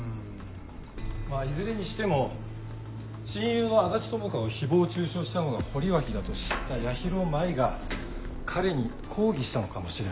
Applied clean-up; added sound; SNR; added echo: none; Engine starting / Car; 11 dB; none.